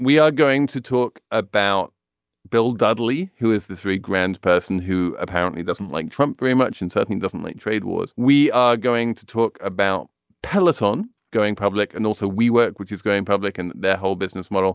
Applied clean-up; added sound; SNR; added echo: none; none; none; none.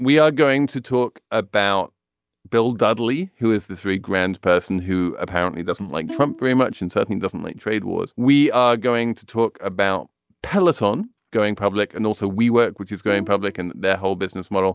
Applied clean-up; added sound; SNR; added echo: none; Bowed string instrument; 16 dB; none.